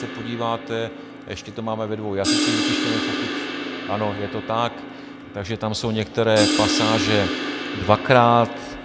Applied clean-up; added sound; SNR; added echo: none; Crash cymbal; 3 dB; none.